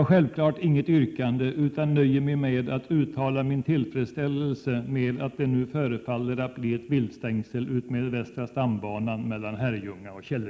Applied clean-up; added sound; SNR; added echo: none; none; none; none.